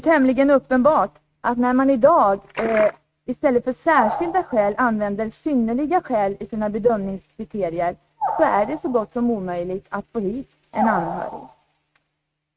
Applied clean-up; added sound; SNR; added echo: neural mask model RNNoise.